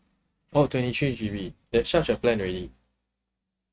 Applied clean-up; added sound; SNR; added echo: neural mask model RNNoise.